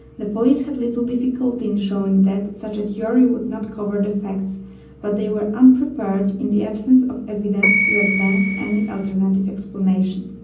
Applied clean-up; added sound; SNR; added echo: none; Bell; 1 dB; reverberation time 0.6 s.